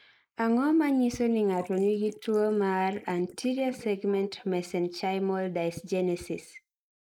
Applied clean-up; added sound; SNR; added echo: neural mask model Resemble Enhance denoiser.